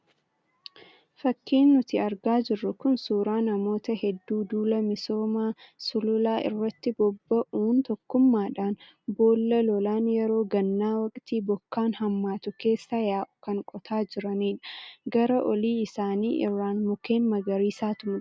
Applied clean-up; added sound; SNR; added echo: none; none; none; none.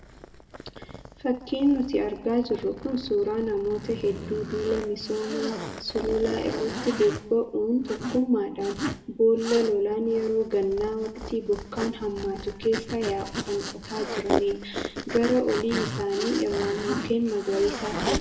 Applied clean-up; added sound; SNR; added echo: none; Zipper (clothing); 8 dB; reverberation time 1.2 s.